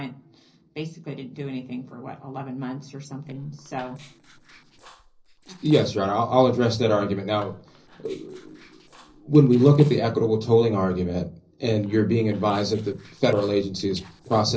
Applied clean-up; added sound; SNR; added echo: neural separator model SepFormer DNS4.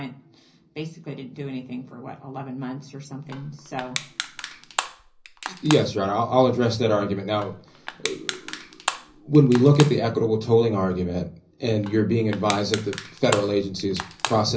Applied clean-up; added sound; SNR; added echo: none; Crushing; 10 dB; reverberation time 0.5 s.